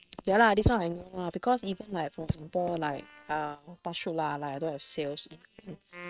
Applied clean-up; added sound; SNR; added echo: neural separator model SepFormer WHAM!.